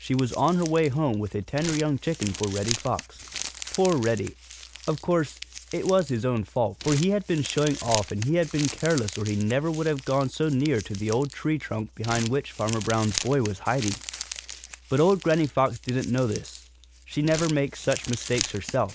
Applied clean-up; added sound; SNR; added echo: none; Crumpling, crinkling; 12 dB; none.